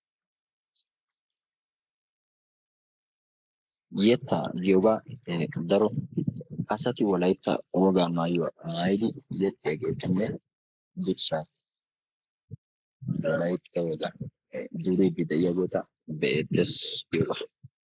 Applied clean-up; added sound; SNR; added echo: neural mask model Resemble Enhance denoiser.